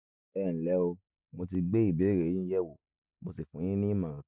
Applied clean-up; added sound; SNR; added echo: none; none; none; none.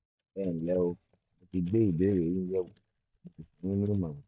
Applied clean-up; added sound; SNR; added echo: neural mask model DeepFilterNet 3.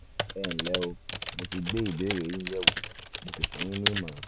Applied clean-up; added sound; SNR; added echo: none; Typing; -2 dB; none.